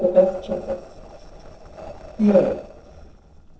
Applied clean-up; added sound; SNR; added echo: neural separator model SepFormer DNS4.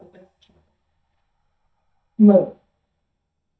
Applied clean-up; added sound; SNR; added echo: neural mask model DeepFilterNet 3.